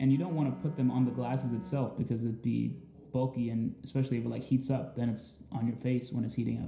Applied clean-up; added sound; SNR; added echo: none; Bowed string instrument; 14 dB; reverberation time 0.5 s.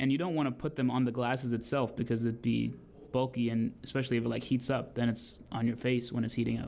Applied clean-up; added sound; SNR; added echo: none; none; none; none.